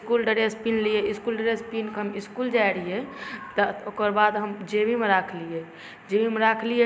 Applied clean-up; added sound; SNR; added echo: none; none; none; none.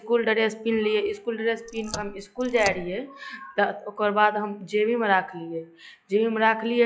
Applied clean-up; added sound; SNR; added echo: classical method log-MMSE.